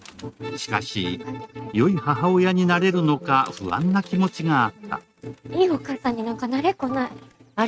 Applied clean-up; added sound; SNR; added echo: neural mask model RNNoise.